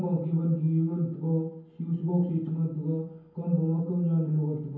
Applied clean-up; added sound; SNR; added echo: none; none; none; reverberation time 0.9 s.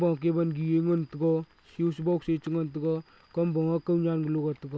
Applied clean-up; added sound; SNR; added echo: none; none; none; none.